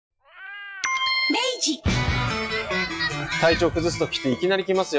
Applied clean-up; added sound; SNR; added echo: classical method log-MMSE.